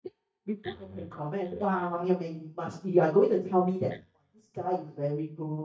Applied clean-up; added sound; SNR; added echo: neural mask model DeepFilterNet 3.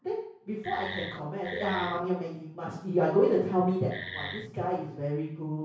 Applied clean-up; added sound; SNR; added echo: none; Wood; 9 dB; reverberation time 0.6 s.